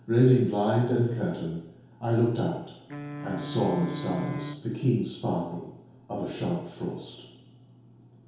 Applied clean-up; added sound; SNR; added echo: none; Wind instrument, woodwind instrument; 11 dB; reverberation time 0.8 s.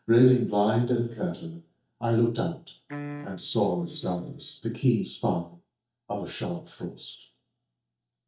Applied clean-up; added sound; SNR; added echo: neural mask model DeepFilterNet 3.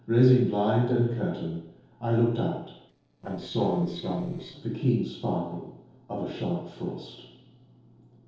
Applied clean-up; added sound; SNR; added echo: neural separator model SepFormer DNS4.